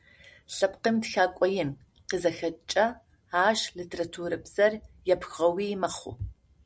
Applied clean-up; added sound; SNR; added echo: none; none; none; none.